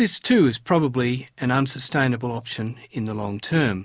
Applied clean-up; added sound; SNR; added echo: none; none; none; none.